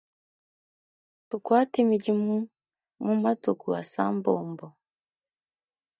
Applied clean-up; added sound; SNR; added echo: neural mask model DeepFilterNet 3.